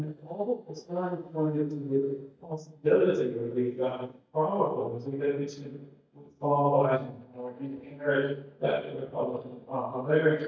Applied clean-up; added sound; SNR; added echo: neural mask model DeepFilterNet 3.